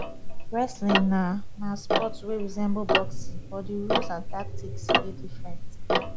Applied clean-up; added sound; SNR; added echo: none; Tick-tock; -3 dB; none.